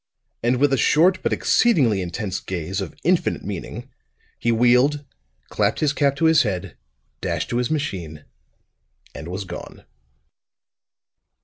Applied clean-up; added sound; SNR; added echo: none; none; none; none.